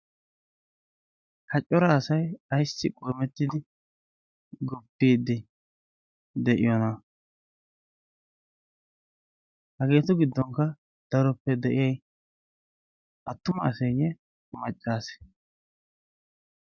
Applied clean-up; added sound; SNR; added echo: none; none; none; none.